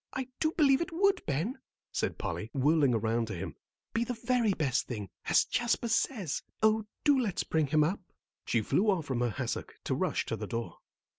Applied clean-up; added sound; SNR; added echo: none; none; none; none.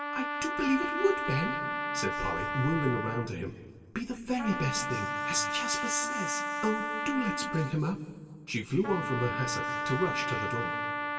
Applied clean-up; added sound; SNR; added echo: none; Trumpet; 2 dB; reverberation time 2.3 s.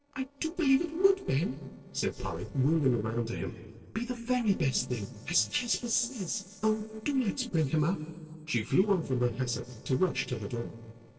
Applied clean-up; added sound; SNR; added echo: neural separator model SepFormer DNS4.